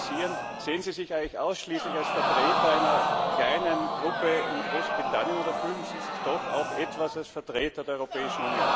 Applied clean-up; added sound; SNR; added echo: none; Crowd; -1 dB; none.